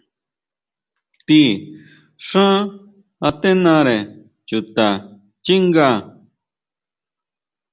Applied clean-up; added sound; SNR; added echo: none; none; none; none.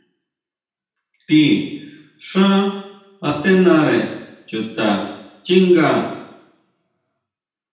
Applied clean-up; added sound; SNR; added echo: none; none; none; reverberation time 0.9 s.